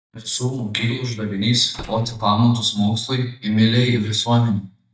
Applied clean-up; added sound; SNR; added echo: neural mask model DeepFilterNet 3.